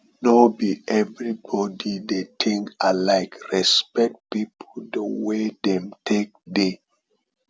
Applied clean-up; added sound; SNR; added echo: none; none; none; none.